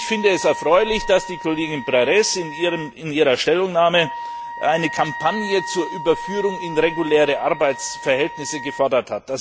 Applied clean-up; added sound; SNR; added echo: none; Wind instrument, woodwind instrument; 12 dB; none.